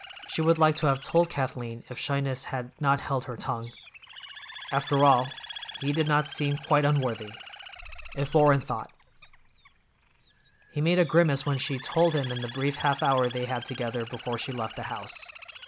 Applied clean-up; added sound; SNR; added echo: none; Bird; 15 dB; none.